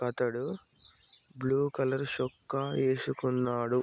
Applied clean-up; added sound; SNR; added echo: none; none; none; none.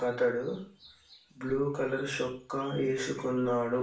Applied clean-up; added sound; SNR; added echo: none; none; none; reverberation time 0.4 s.